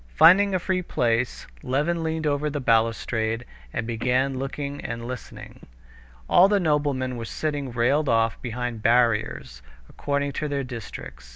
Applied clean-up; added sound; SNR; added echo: none; Telephone; 19 dB; none.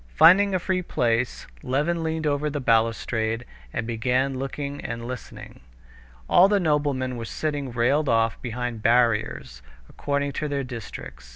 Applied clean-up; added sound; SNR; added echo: none; none; none; none.